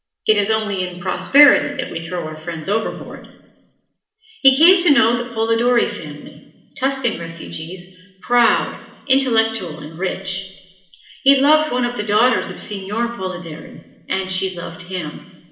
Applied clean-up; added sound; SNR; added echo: none; none; none; reverberation time 1.0 s.